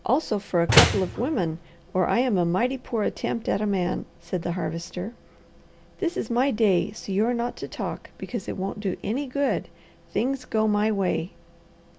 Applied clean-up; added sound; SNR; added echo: none; Slam; -3 dB; none.